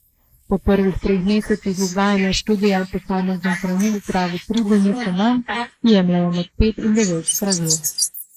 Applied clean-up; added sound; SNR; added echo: neural mask model Resemble Enhance denoiser.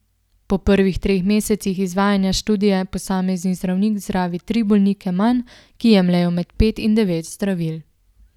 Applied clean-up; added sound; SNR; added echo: none; none; none; none.